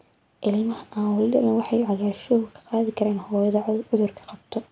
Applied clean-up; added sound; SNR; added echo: none; none; none; none.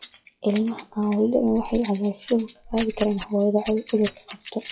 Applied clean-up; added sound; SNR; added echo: classical method WPE with log-MMSE.